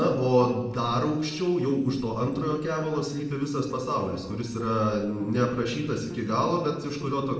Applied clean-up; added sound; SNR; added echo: neural separator model SepFormer DNS4.